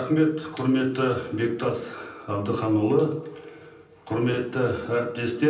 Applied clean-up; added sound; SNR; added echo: none; none; none; reverberation time 0.6 s.